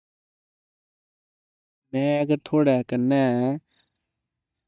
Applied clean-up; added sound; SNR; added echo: neural mask model DeepFilterNet 3.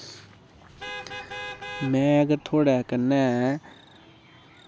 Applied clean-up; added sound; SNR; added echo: none; Vehicle horn, car horn, honking; 13 dB; none.